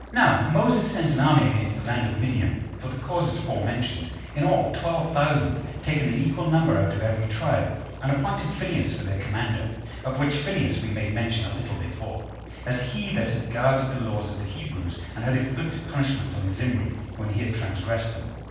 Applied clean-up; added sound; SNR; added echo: none; Liquid; 19 dB; reverberation time 1.2 s.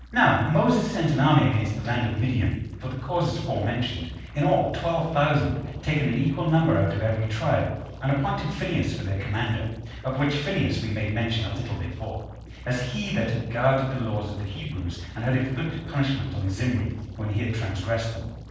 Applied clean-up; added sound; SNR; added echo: neural separator model SepFormer DNS4.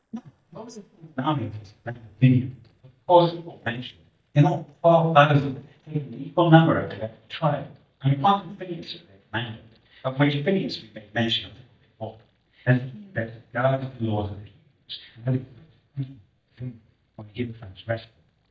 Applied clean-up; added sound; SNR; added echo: neural mask model DeepFilterNet 3.